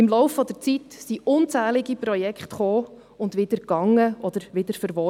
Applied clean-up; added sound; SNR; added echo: none; none; none; none.